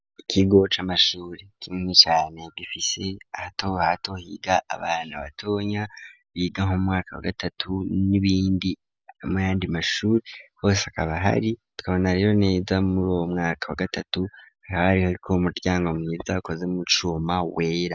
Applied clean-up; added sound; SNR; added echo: none; none; none; none.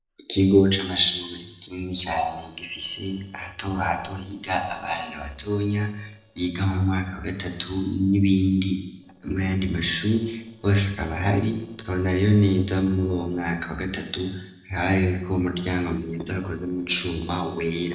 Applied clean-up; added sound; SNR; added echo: neural separator model SepFormer DNS4.